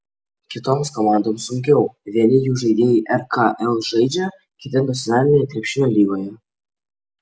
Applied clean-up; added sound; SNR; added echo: none; none; none; none.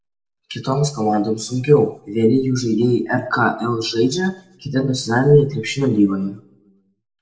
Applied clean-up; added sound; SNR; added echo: none; none; none; reverberation time 0.5 s.